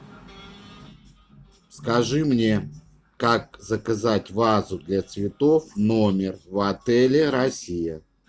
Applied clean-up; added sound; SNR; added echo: none; none; none; none.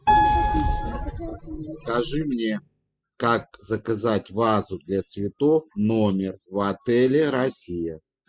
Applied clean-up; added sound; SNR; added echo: classical method spectral subtraction.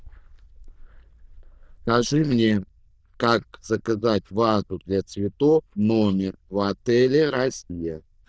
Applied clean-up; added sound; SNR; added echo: neural diffusion model UNIVERSE++.